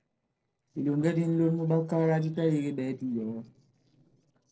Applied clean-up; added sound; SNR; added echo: neural separator model SepFormer DNS4.